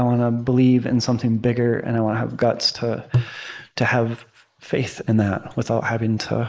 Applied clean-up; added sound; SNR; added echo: neural mask model Resemble Enhance denoiser.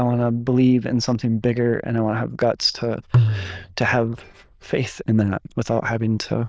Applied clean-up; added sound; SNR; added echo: neural diffusion model UNIVERSE++.